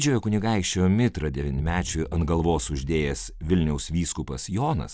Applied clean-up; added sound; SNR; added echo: neural mask model DeepFilterNet 3.